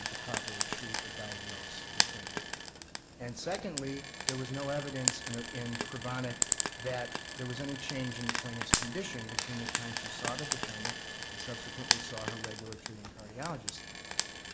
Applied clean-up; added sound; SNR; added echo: none; Frying (food); -4 dB; none.